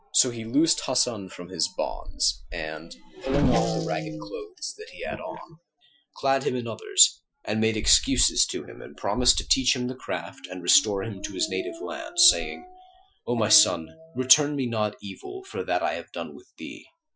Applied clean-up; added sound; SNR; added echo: classical method Wiener filter.